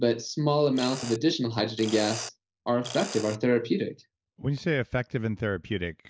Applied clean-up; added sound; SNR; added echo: none; Mechanisms; 13 dB; none.